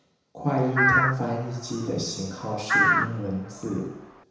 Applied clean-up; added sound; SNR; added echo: none; Crow; -2 dB; reverberation time 1.0 s.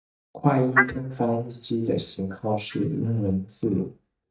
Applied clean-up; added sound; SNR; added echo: neural mask model DeepFilterNet 3.